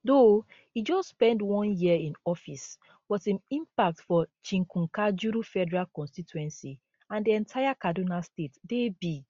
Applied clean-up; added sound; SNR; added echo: none; none; none; none.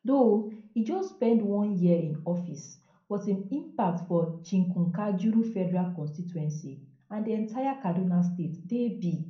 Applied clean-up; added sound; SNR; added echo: none; none; none; reverberation time 0.6 s.